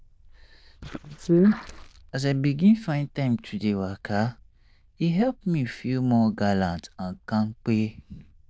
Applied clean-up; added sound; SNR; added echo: neural diffusion model UNIVERSE++.